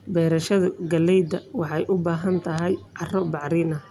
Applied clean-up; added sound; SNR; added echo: none; none; none; none.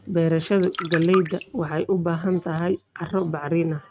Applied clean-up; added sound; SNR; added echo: neural mask model RNNoise.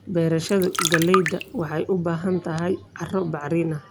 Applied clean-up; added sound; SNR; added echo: none; Trickle, dribble; 4 dB; none.